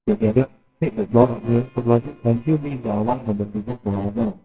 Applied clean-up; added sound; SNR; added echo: neural separator model SepFormer WHAMR!.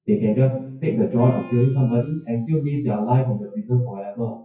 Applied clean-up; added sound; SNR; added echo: classical method WPE with log-MMSE.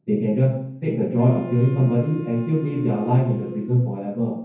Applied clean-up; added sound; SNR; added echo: none; Wind instrument, woodwind instrument; 15 dB; reverberation time 0.9 s.